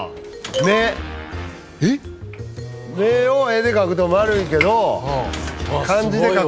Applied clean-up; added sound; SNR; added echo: none; Sliding door / Train; 15 dB; none.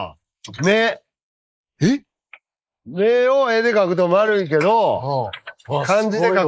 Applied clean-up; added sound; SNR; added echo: neural mask model Resemble Enhance denoiser.